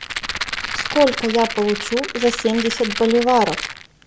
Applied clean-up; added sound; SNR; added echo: none; Rattle; 7 dB; none.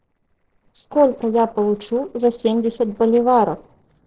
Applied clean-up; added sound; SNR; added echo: neural separator model SepFormer DNS4.